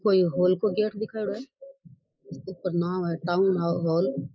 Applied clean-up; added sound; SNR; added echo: neural mask model Resemble Enhance denoiser.